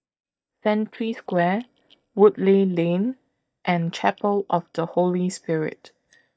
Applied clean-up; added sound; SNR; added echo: neural mask model DeepFilterNet 3.